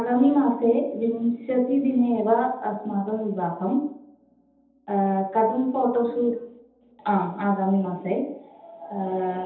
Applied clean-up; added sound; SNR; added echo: none; none; none; reverberation time 0.8 s.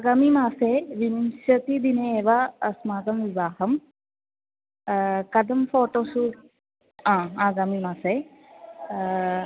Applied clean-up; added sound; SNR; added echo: none; none; none; none.